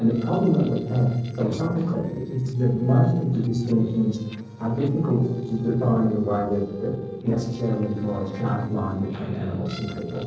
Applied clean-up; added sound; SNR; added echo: neural separator model SepFormer DNS4.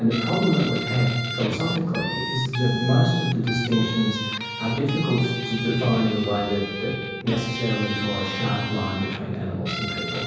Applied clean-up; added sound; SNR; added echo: none; Guitar; 8 dB; reverberation time 1.1 s.